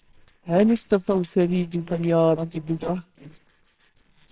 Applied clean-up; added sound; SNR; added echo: neural separator model SepFormer WHAMR!.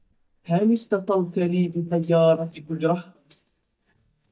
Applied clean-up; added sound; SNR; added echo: neural mask model DeepFilterNet 3.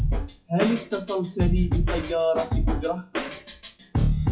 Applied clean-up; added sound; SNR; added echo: classical method WPE with log-MMSE.